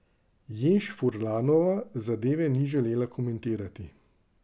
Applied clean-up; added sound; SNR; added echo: none; none; none; none.